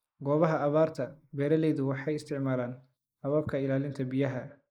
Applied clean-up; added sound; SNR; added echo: neural mask model Resemble Enhance denoiser.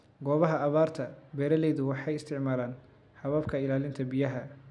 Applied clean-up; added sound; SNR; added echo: none; none; none; none.